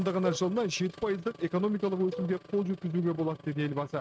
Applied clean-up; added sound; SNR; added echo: neural mask model RNNoise.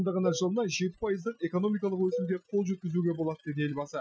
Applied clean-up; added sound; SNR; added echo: classical method Wiener filter.